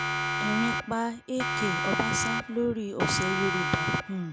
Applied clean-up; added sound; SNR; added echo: none; Siren; 0 dB; none.